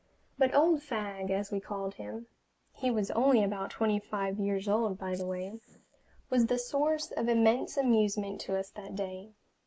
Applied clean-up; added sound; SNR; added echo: neural mask model Resemble Enhance denoiser.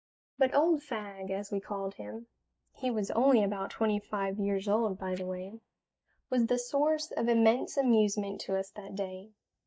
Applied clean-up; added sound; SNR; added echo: neural mask model DeepFilterNet 3.